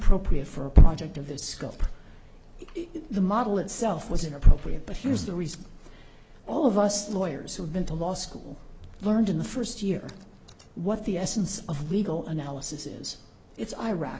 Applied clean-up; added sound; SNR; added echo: none; none; none; none.